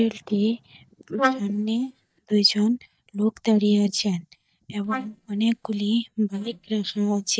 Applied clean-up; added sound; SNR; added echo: neural mask model DeepFilterNet 3.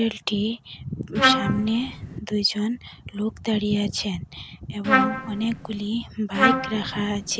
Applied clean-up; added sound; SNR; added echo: none; Trumpet; -1 dB; none.